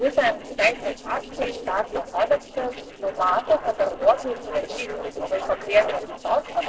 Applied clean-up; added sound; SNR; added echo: neural separator model SepFormer DNS4.